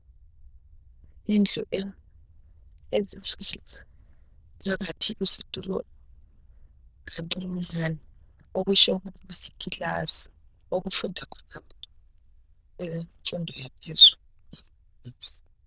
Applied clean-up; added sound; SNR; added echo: neural diffusion model UNIVERSE++.